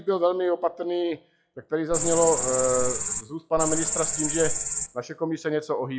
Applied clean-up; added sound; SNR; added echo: classical method log-MMSE.